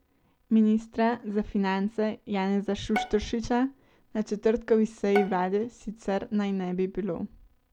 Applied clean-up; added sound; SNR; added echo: none; Bowed string instrument; 12 dB; none.